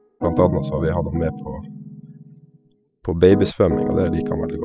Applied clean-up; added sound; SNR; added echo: classical method spectral subtraction.